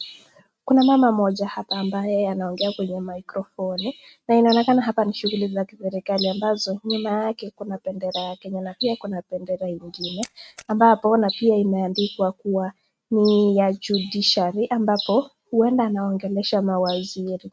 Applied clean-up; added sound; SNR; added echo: neural mask model RNNoise.